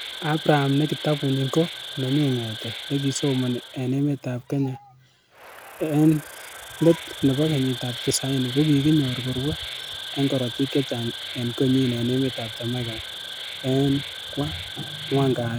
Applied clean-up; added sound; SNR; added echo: none; Insect; 11 dB; none.